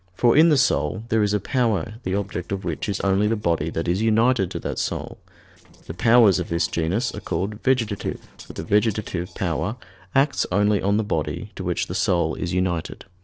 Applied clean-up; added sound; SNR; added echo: neural separator model SepFormer DNS4.